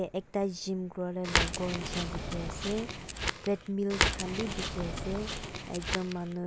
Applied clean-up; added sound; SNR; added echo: none; Crackle; -1 dB; none.